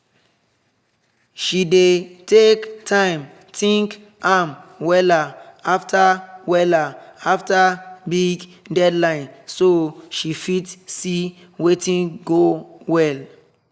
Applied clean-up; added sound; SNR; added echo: none; none; none; none.